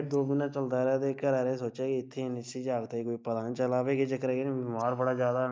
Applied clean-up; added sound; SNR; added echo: neural mask model DeepFilterNet 3.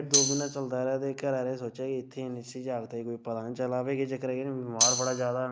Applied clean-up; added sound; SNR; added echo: none; Tambourine; -4 dB; none.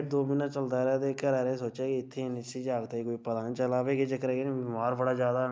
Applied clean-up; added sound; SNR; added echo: none; none; none; none.